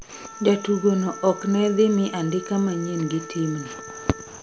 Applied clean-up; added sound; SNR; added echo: none; Wind instrument, woodwind instrument; 16 dB; none.